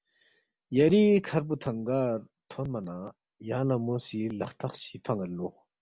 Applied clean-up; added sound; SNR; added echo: none; none; none; none.